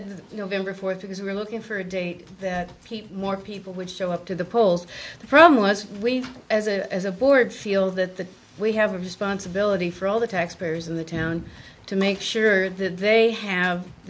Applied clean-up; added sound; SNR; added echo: none; none; none; none.